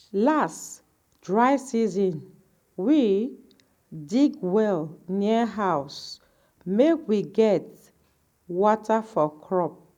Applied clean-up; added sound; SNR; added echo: none; none; none; none.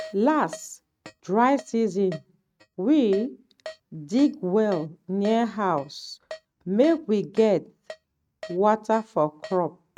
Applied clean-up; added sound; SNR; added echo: neural mask model RNNoise.